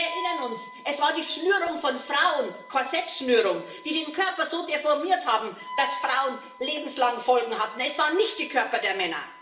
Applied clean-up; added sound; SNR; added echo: none; Wind instrument, woodwind instrument; 15 dB; reverberation time 0.7 s.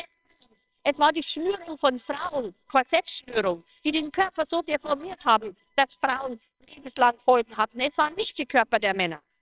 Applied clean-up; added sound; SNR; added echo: neural separator model SepFormer WHAMR!.